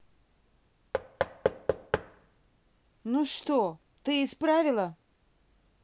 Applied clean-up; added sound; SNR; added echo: none; Knock / Wood; 3 dB; none.